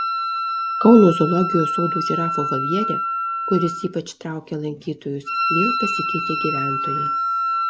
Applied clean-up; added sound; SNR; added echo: none; Wind instrument, woodwind instrument; 2 dB; none.